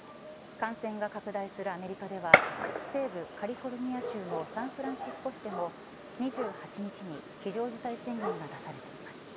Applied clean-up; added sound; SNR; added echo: none; Gunshot, gunfire; -2 dB; none.